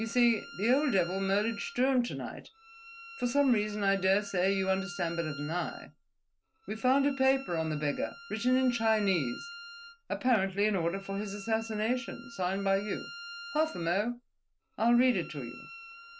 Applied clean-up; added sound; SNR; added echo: none; Bowed string instrument; 16 dB; none.